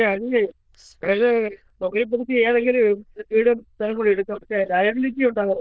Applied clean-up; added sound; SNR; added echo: neural diffusion model UNIVERSE++.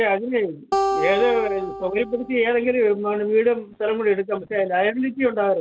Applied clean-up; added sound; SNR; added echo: none; Acoustic guitar; 6 dB; none.